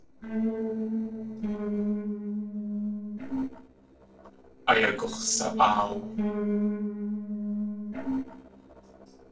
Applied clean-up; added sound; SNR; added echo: neural separator model SepFormer DNS4.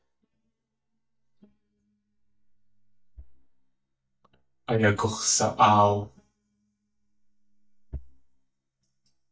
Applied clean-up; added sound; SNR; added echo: neural mask model DeepFilterNet 3.